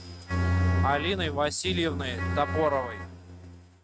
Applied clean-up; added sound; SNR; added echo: neural mask model RNNoise.